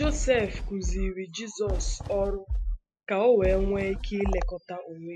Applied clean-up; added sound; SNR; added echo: classical method spectral subtraction.